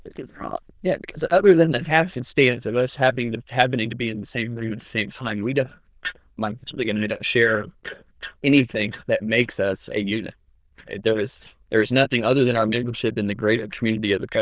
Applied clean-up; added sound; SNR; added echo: neural diffusion model UNIVERSE++.